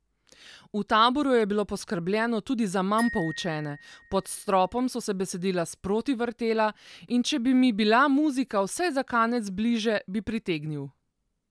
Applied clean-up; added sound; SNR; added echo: none; Glockenspiel; 17 dB; none.